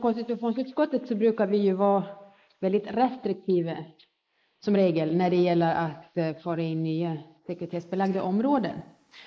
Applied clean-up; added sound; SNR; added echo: neural mask model Resemble Enhance denoiser.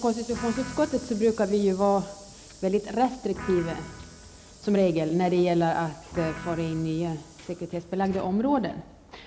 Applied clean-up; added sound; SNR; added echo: none; Guitar + Sliding door / Hiss; 16 dB; none.